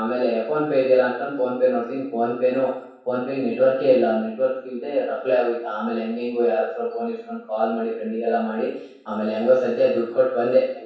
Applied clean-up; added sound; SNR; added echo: none; none; none; reverberation time 0.7 s.